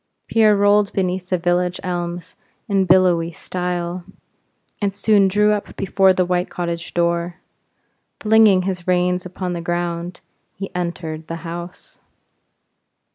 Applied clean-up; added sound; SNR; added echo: none; none; none; none.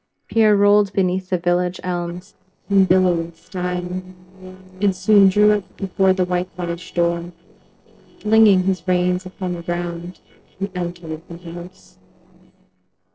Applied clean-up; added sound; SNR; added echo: neural separator model SepFormer DNS4.